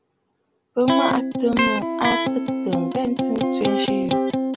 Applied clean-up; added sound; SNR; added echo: none; Electric guitar; -3 dB; none.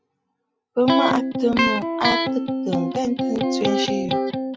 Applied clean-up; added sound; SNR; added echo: classical method log-MMSE.